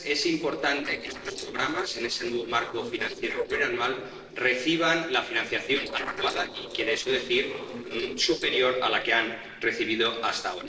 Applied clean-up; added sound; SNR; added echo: neural separator model SepFormer DNS4.